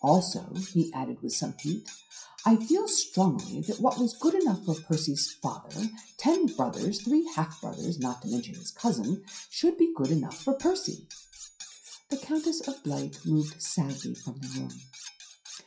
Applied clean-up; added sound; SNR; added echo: classical method WPE with log-MMSE.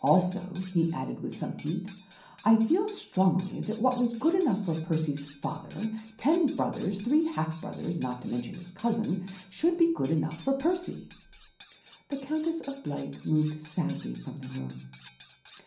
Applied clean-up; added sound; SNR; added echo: none; Cutlery, silverware; 19 dB; reverberation time 0.6 s.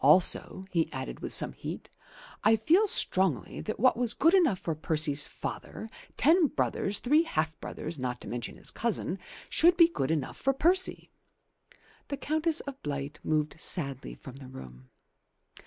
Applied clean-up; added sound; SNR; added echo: none; none; none; none.